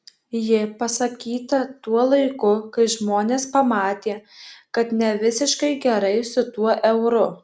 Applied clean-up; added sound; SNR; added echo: none; none; none; none.